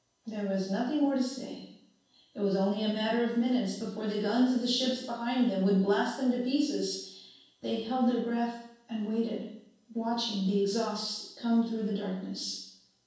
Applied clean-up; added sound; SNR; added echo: none; none; none; reverberation time 0.7 s.